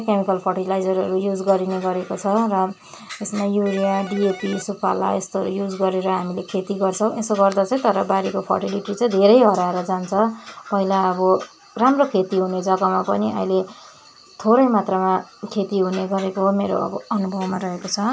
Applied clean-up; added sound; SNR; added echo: none; Electric guitar; 15 dB; none.